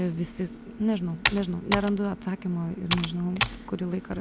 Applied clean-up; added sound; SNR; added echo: none; Computer keyboard; 3 dB; none.